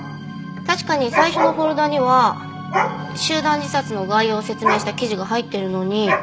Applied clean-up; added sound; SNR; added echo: none; Dog; 6 dB; none.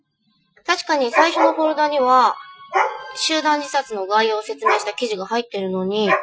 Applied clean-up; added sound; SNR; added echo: classical method Wiener filter.